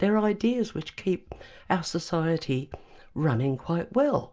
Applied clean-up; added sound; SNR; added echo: none; none; none; none.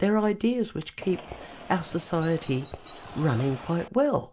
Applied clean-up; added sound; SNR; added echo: none; Bird; 16 dB; none.